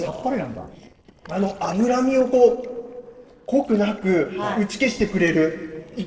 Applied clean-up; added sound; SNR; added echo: neural separator model SepFormer DNS4.